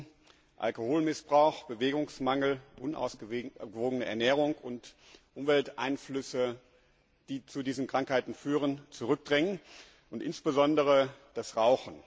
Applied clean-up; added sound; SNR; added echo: none; none; none; none.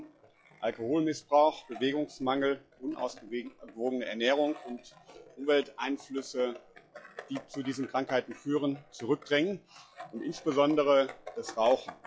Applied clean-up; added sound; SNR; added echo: classical method log-MMSE.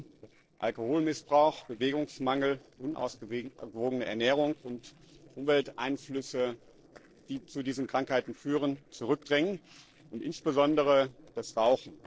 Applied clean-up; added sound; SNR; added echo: neural separator model SepFormer DNS4.